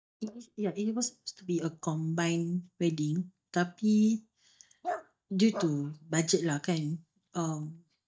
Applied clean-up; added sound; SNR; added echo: neural mask model DeepFilterNet 3.